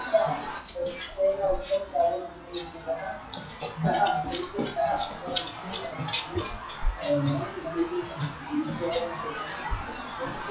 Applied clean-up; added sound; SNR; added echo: classical method WPE with log-MMSE.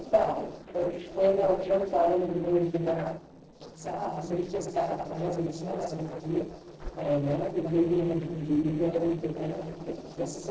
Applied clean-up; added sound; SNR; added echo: neural separator model SepFormer DNS4.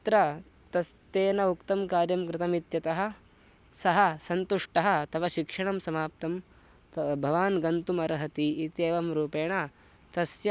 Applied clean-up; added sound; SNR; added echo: none; none; none; none.